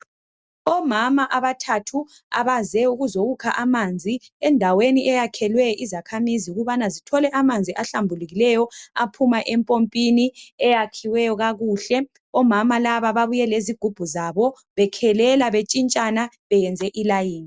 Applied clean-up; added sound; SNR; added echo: none; none; none; none.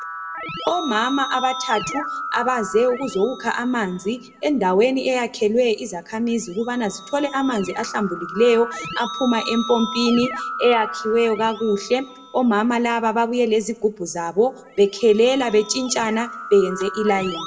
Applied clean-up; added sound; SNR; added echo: none; Keyboard (musical); 12 dB; reverberation time 0.6 s.